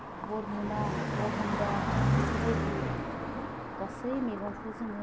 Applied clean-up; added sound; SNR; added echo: none; Car passing by; -4 dB; none.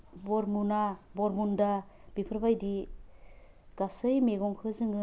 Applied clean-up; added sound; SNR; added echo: none; none; none; none.